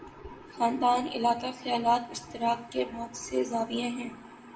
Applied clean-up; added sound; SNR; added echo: none; none; none; reverberation time 1.7 s.